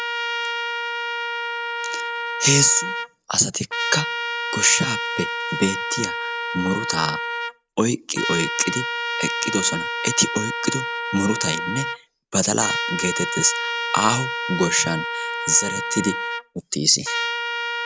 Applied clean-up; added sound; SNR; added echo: none; Trumpet; 3 dB; none.